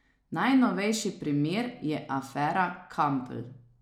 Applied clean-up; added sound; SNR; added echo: none; none; none; none.